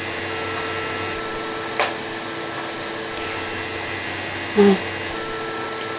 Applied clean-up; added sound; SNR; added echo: none; Wind instrument, woodwind instrument + Domestic sounds, home sounds; 7 dB; none.